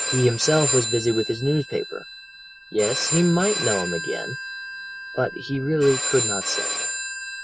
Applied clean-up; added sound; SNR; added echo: none; Telephone; 4 dB; none.